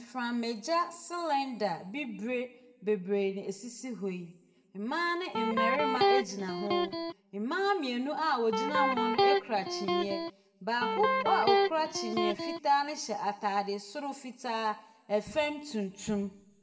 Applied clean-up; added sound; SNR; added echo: none; Electric guitar; -4 dB; reverberation time 1.2 s.